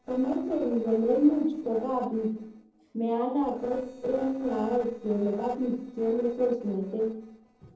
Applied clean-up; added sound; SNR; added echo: neural separator model SepFormer DNS4.